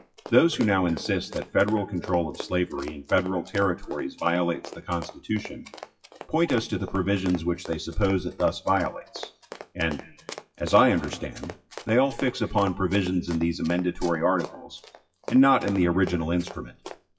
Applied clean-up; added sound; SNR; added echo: classical method WPE with log-MMSE.